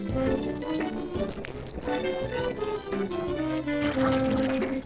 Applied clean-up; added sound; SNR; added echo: neural separator model SepFormer DNS4.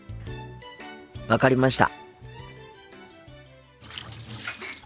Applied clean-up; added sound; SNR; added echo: none; none; none; none.